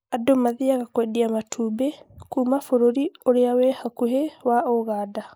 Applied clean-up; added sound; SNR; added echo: neural mask model Resemble Enhance denoiser.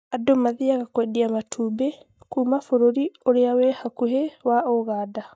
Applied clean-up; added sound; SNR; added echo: neural mask model DeepFilterNet 3.